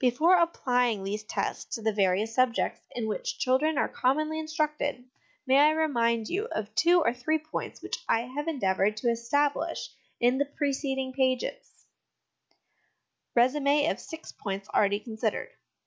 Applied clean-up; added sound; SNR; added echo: none; none; none; none.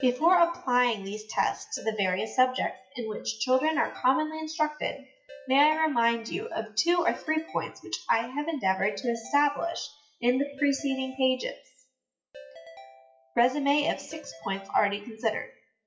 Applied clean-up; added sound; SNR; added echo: classical method WPE with log-MMSE.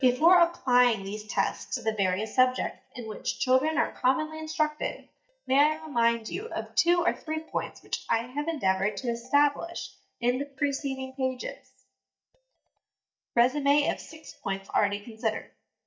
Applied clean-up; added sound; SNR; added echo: neural mask model DeepFilterNet 3.